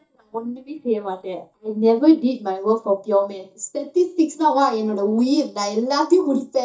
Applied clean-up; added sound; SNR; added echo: neural mask model DeepFilterNet 3.